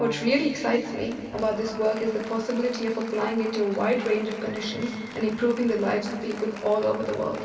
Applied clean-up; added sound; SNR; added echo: none; Applause; 16 dB; reverberation time 2.6 s.